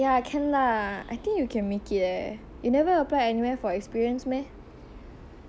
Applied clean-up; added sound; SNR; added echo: none; none; none; none.